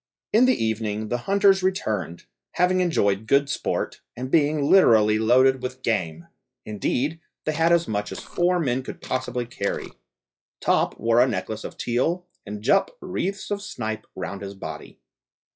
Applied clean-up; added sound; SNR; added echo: classical method log-MMSE.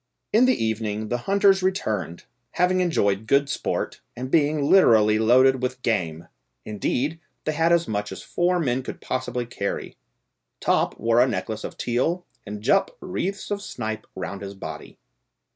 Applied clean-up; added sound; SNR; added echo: none; none; none; none.